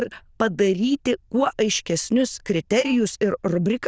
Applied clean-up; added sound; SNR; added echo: neural diffusion model UNIVERSE++.